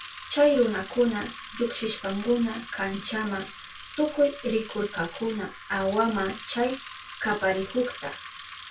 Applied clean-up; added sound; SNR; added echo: none; Bicycle; 11 dB; reverberation time 0.2 s.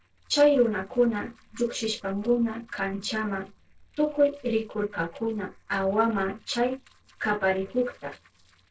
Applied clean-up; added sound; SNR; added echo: neural separator model SepFormer DNS4.